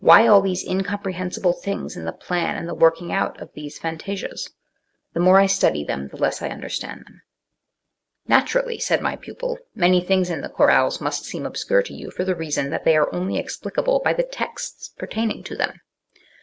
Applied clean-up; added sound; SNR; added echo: none; none; none; none.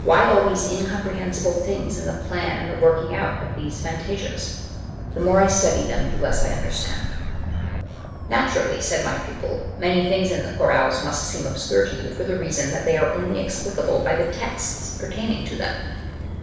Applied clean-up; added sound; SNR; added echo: none; Motor vehicle (road); 6 dB; reverberation time 1.1 s.